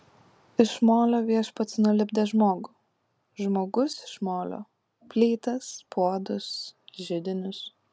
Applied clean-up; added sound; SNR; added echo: none; none; none; none.